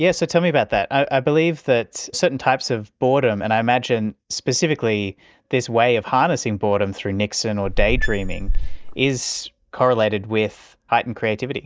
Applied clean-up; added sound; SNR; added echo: neural mask model DeepFilterNet 3.